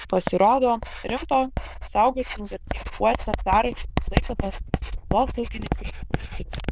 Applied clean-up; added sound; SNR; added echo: neural diffusion model UNIVERSE++.